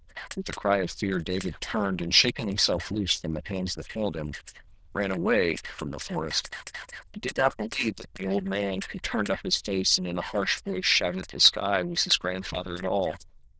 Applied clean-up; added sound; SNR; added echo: neural diffusion model UNIVERSE++.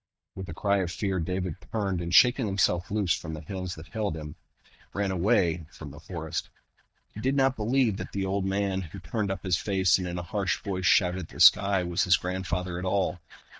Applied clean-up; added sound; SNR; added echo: neural mask model DeepFilterNet 3.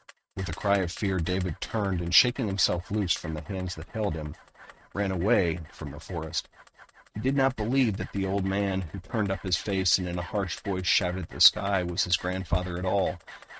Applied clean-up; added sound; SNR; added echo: neural mask model RNNoise.